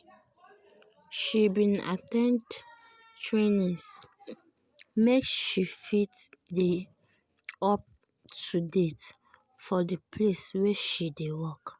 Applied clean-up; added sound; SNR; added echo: none; none; none; none.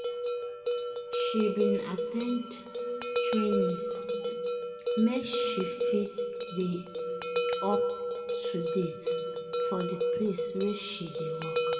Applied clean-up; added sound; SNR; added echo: none; Bell; -2 dB; reverberation time 1.9 s.